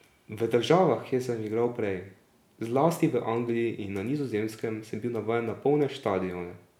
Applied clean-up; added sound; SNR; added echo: none; none; none; none.